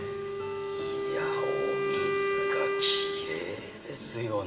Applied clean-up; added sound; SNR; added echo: none; Wind instrument, woodwind instrument; -2 dB; reverberation time 1.1 s.